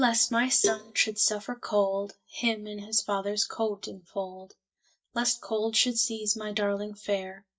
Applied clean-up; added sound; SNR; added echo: neural mask model DeepFilterNet 3.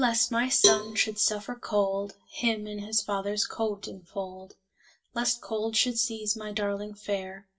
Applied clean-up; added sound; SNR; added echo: none; Cowbell; 3 dB; reverberation time 0.1 s.